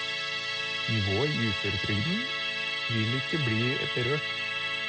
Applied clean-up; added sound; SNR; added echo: none; Musical instrument; -1 dB; none.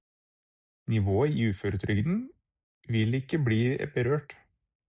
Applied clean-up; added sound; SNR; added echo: none; none; none; none.